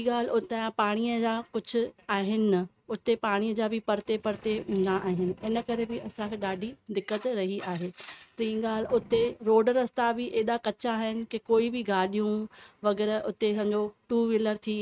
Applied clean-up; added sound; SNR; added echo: neural mask model RNNoise.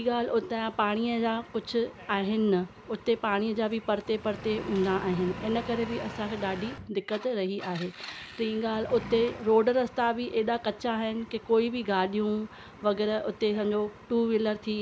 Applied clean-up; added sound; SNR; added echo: none; Engine; 16 dB; none.